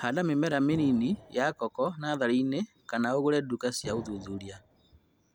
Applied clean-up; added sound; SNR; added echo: none; Explosion; 17 dB; none.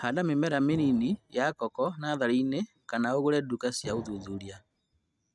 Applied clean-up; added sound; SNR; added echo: neural mask model RNNoise.